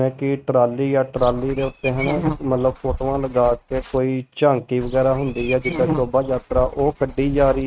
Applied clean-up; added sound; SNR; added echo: neural mask model RNNoise.